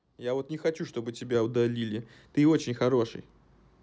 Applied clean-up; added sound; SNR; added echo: none; none; none; none.